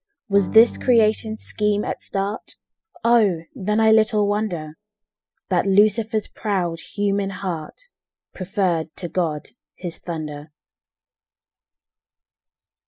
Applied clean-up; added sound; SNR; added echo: classical method spectral subtraction.